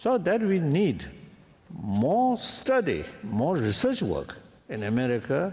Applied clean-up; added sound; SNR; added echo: none; none; none; none.